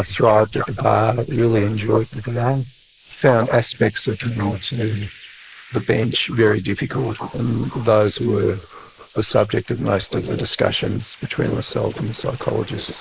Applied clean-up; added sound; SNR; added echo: neural mask model Resemble Enhance denoiser.